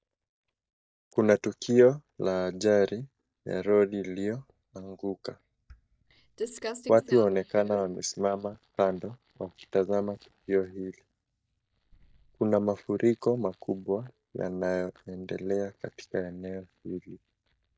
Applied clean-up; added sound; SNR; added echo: neural mask model DeepFilterNet 3.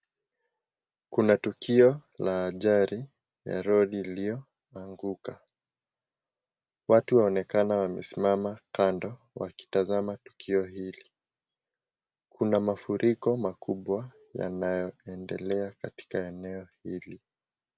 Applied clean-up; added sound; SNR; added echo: none; none; none; none.